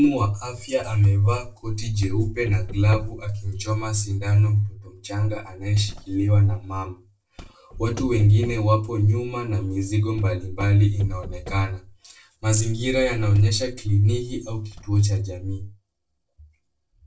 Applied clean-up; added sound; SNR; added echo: neural separator model SepFormer DNS4.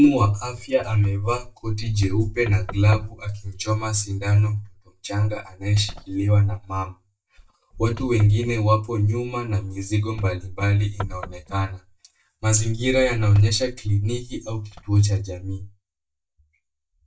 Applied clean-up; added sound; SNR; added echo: neural mask model DeepFilterNet 3.